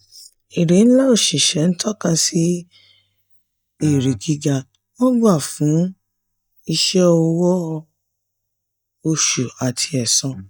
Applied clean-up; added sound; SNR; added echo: neural mask model DeepFilterNet 3.